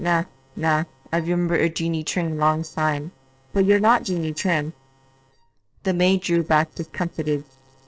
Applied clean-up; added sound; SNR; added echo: neural separator model SepFormer DNS4.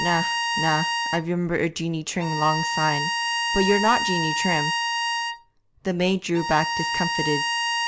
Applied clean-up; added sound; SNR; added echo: none; Bowed string instrument; 1 dB; none.